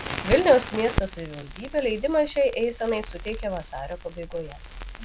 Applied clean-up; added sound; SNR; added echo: none; Crackle; 9 dB; none.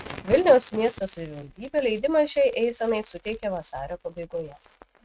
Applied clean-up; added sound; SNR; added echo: neural mask model RNNoise.